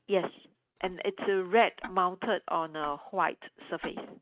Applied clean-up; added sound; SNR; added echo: neural mask model RNNoise.